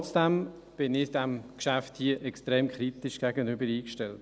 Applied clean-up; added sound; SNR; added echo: none; none; none; none.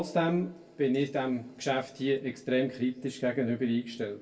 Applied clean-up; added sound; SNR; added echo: none; none; none; reverberation time 0.2 s.